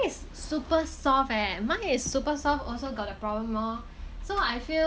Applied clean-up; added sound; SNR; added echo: none; none; none; none.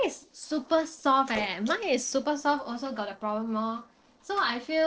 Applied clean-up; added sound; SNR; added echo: neural separator model SepFormer DNS4.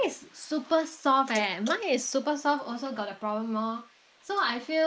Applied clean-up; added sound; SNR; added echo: neural mask model Resemble Enhance denoiser.